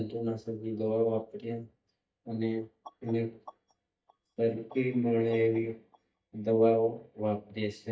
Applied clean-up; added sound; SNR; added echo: neural mask model DeepFilterNet 3.